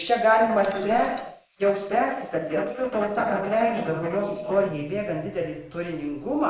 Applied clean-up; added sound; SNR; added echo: neural mask model Resemble Enhance denoiser.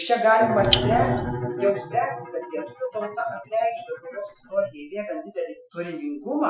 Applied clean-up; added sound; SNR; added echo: classical method Wiener filter.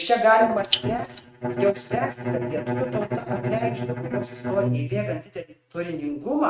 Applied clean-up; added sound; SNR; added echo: neural mask model RNNoise.